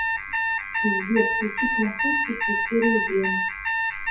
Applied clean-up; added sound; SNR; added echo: classical method WPE with log-MMSE.